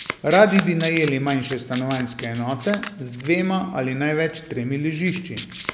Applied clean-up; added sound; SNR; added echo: none; Domestic sounds, home sounds; 9 dB; none.